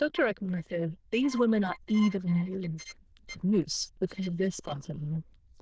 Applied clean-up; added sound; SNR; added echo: neural diffusion model UNIVERSE++.